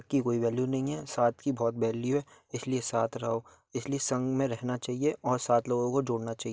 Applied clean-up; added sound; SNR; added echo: none; none; none; none.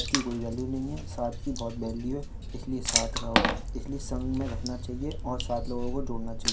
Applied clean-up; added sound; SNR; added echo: none; Water / Splash, splatter; -2 dB; reverberation time 0.3 s.